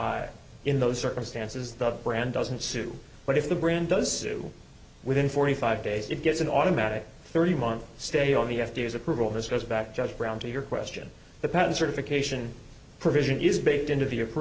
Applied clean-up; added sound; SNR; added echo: none; none; none; none.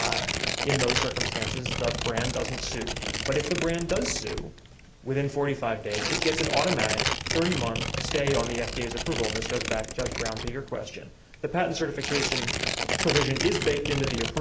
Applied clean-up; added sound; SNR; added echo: none; Tearing; 1 dB; none.